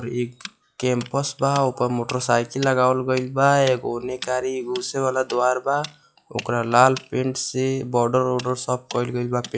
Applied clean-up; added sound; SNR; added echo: classical method log-MMSE.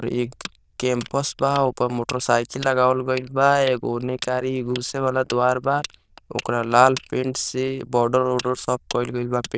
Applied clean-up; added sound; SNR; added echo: neural diffusion model UNIVERSE++.